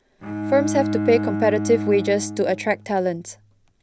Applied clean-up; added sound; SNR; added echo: none; Bowed string instrument; 6 dB; none.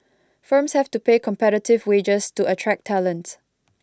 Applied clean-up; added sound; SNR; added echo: none; none; none; none.